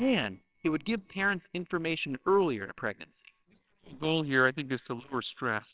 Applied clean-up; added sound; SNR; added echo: neural separator model SepFormer WHAMR!.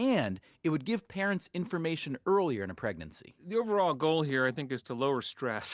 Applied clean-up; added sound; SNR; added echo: none; none; none; none.